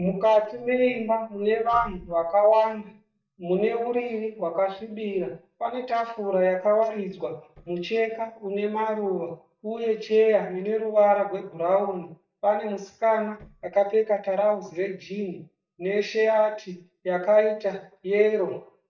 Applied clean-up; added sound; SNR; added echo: neural mask model DeepFilterNet 3.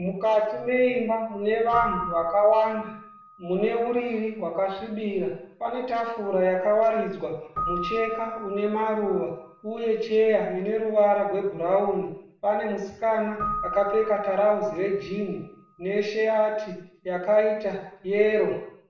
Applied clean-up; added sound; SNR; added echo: none; Keyboard (musical); 14 dB; reverberation time 0.7 s.